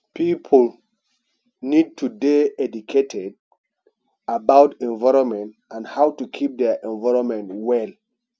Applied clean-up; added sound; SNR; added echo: none; none; none; none.